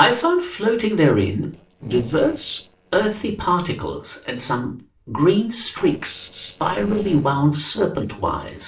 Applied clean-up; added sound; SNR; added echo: neural separator model SepFormer DNS4.